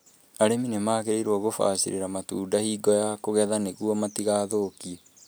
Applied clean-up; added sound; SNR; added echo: none; none; none; none.